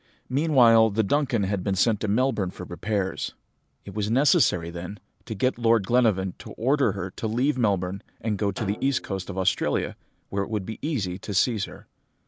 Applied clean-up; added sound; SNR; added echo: none; Snare drum; 19 dB; none.